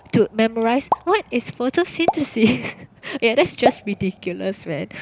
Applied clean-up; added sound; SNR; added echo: none; Explosion; 8 dB; none.